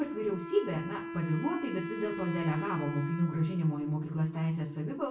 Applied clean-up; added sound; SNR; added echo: none; Wind instrument, woodwind instrument; 8 dB; reverberation time 0.3 s.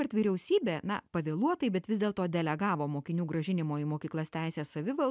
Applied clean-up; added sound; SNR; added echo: none; none; none; none.